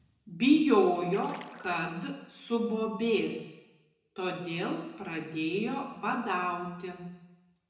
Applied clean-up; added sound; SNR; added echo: none; Splash, splatter; 19 dB; reverberation time 0.9 s.